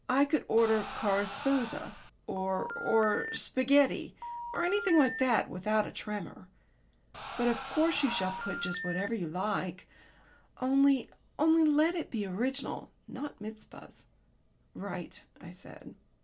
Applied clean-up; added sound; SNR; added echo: none; Telephone + Crowd; 9 dB; none.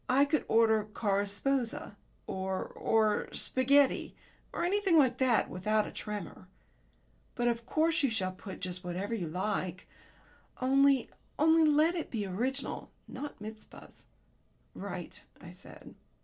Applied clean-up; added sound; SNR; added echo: none; none; none; none.